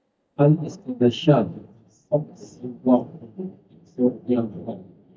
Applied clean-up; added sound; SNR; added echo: neural mask model DeepFilterNet 3.